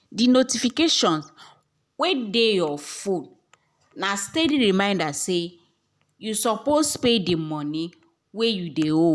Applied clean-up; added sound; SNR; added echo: none; none; none; none.